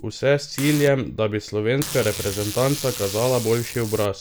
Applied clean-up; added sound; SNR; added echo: none; Packing tape, duct tape; 12 dB; none.